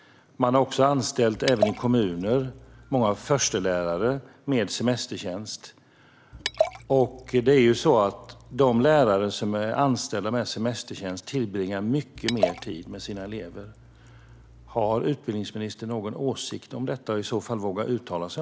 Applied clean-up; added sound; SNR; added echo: none; Liquid; 9 dB; none.